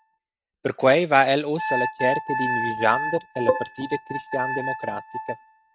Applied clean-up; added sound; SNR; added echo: neural mask model RNNoise.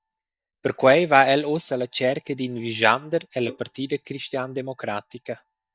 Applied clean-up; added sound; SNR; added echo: neural mask model DeepFilterNet 3.